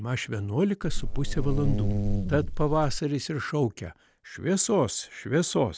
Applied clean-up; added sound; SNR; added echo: none; Buzz; -2 dB; none.